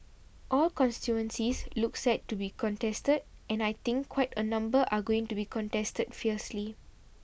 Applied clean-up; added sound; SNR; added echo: none; none; none; none.